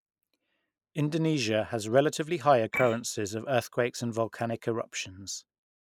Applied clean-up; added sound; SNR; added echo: neural mask model Resemble Enhance denoiser.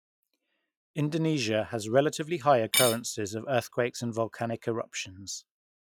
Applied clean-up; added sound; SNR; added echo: classical method log-MMSE.